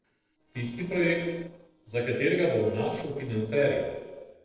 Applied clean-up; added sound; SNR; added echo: neural separator model SepFormer DNS4.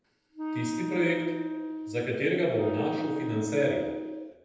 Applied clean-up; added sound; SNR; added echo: none; Wind instrument, woodwind instrument; 4 dB; reverberation time 1.1 s.